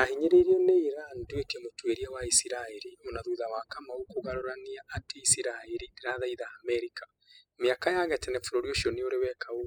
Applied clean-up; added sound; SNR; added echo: classical method spectral subtraction.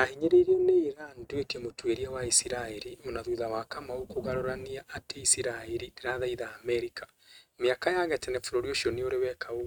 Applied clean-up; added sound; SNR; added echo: neural mask model RNNoise.